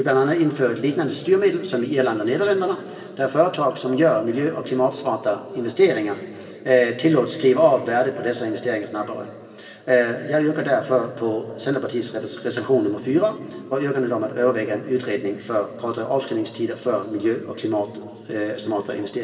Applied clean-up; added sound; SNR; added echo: none; none; none; reverberation time 2.8 s.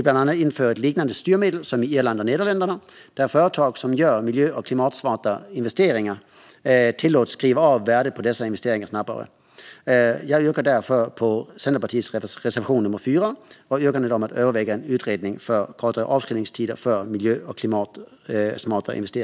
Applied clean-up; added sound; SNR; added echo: none; none; none; none.